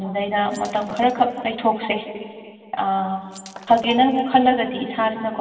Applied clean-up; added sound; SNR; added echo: none; Shatter; 19 dB; reverberation time 2.4 s.